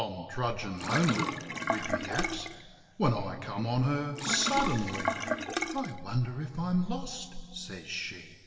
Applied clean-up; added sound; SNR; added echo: none; Sink (filling or washing); 3 dB; reverberation time 2.6 s.